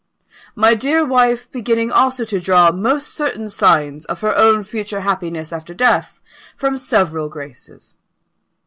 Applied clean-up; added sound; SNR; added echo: none; none; none; none.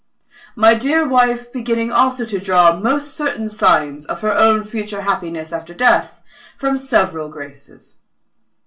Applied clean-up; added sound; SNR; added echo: none; none; none; reverberation time 0.2 s.